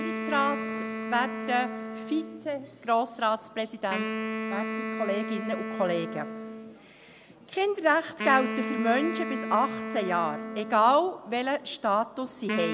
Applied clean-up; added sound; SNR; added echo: none; Wind instrument, woodwind instrument; 6 dB; none.